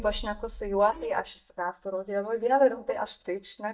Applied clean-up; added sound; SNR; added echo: neural mask model DeepFilterNet 3.